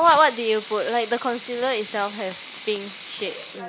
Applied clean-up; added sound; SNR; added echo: none; Sink (filling or washing) / Water tap, faucet / Liquid; 16 dB; none.